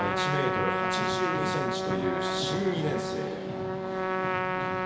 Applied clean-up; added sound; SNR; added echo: none; Trumpet; -2 dB; reverberation time 0.8 s.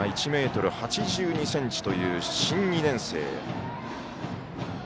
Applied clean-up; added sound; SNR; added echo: none; none; none; none.